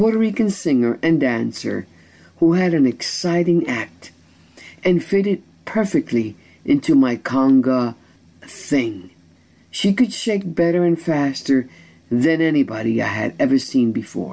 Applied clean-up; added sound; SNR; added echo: none; none; none; none.